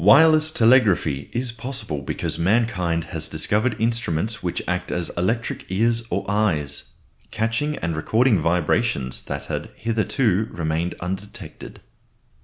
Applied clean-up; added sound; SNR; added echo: none; none; none; none.